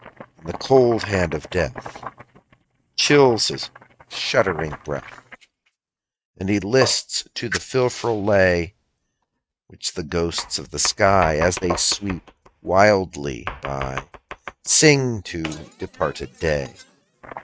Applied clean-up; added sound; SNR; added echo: neural mask model RNNoise.